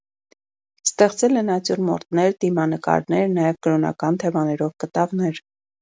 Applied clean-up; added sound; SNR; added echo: none; none; none; none.